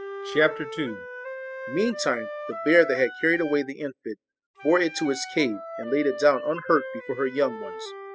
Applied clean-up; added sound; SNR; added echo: classical method spectral subtraction.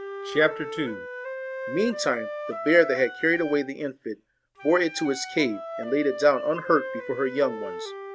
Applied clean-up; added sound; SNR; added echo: none; Wind instrument, woodwind instrument; 10 dB; none.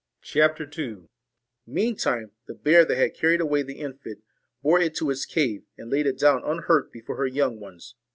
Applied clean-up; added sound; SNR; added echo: none; none; none; none.